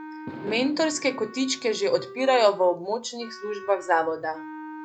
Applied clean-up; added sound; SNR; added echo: none; Fireworks + Wind instrument, woodwind instrument; 15 dB; none.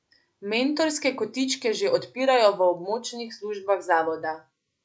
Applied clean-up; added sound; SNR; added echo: none; none; none; none.